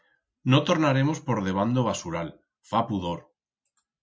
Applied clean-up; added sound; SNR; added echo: none; none; none; none.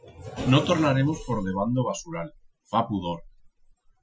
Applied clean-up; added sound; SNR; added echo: classical method Wiener filter.